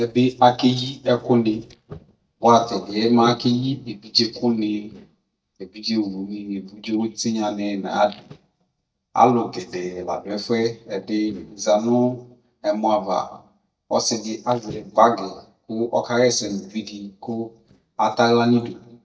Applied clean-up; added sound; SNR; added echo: neural mask model DeepFilterNet 3.